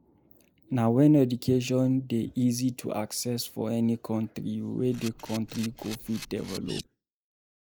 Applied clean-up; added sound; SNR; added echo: neural mask model Resemble Enhance denoiser.